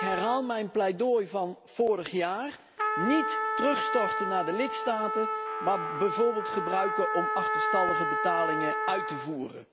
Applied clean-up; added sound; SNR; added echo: none; Trumpet; 1 dB; none.